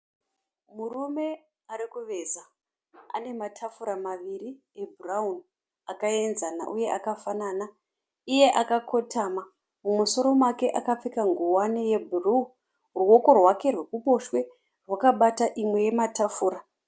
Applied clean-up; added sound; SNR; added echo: none; none; none; none.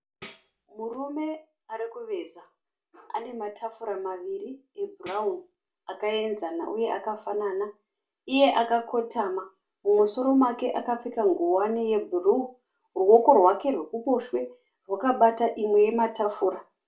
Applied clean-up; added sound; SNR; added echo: none; Tambourine; 11 dB; reverberation time 0.2 s.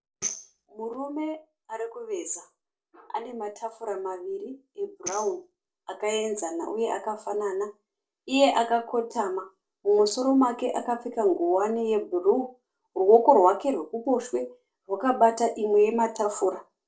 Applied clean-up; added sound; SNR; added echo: neural separator model SepFormer DNS4.